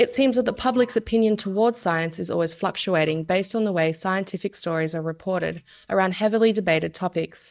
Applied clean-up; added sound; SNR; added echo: neural mask model DeepFilterNet 3.